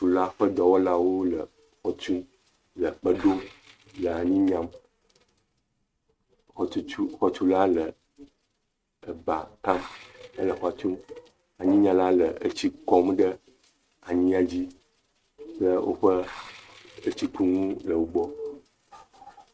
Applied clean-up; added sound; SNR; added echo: neural mask model RNNoise.